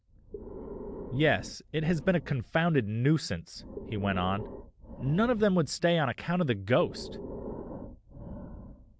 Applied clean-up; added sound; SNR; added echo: none; Breathing; 13 dB; none.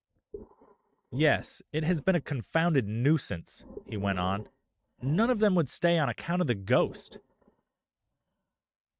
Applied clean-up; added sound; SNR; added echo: neural mask model RNNoise.